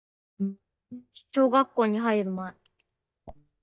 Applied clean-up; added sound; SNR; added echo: neural mask model DeepFilterNet 3.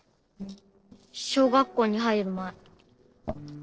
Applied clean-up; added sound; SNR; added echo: neural separator model SepFormer DNS4.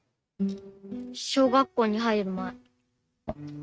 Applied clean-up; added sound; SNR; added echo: neural mask model RNNoise.